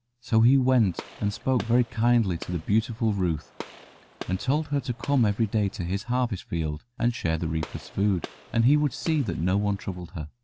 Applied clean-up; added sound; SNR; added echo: none; Gunshot, gunfire; 19 dB; none.